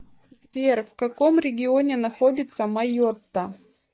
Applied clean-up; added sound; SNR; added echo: neural mask model DeepFilterNet 3.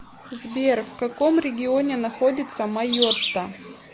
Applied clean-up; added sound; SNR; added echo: none; Bird vocalization, bird call, bird song; 9 dB; none.